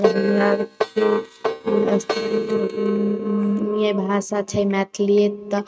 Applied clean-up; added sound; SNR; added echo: neural mask model RNNoise.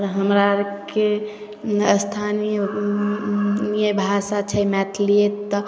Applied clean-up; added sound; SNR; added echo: none; none; none; none.